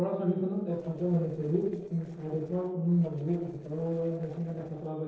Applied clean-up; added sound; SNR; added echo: neural separator model SepFormer DNS4.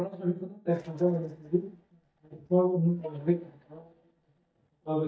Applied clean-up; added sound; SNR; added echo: neural mask model DeepFilterNet 3.